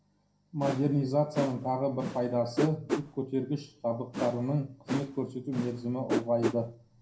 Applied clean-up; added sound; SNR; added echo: none; Whoosh, swoosh, swish; 6 dB; reverberation time 0.3 s.